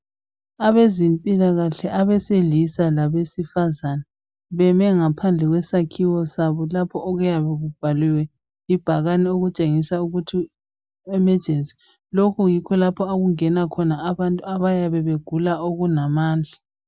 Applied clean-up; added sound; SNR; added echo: none; none; none; none.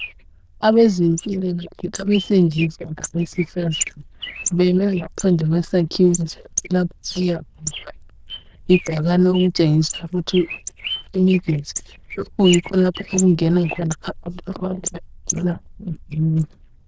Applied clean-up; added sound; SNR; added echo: neural diffusion model UNIVERSE++.